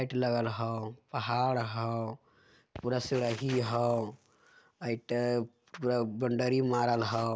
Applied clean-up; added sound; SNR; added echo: none; none; none; none.